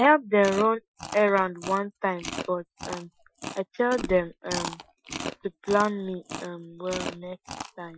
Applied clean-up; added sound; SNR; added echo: classical method Wiener filter.